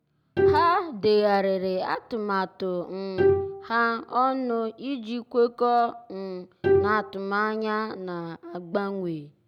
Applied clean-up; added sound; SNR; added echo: none; Bowed string instrument; 3 dB; none.